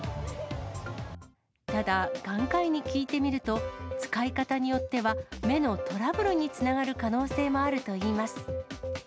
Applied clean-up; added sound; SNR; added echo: none; none; none; none.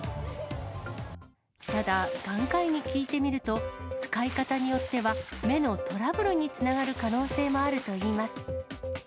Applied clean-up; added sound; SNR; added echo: none; Water / Splash, splatter; 15 dB; none.